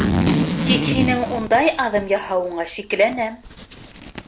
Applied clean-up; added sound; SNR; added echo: none; Zipper (clothing); 2 dB; none.